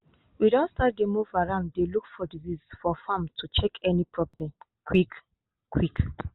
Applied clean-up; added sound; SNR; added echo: none; none; none; none.